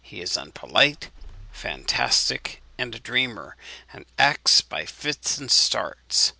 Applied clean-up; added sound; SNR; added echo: none; Engine starting / Car; 20 dB; none.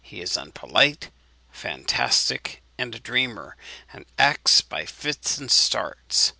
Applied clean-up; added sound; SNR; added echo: none; none; none; none.